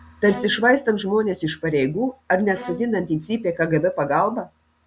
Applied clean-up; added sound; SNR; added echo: none; Bowed string instrument; 19 dB; none.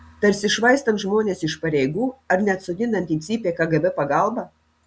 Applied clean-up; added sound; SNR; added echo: none; none; none; none.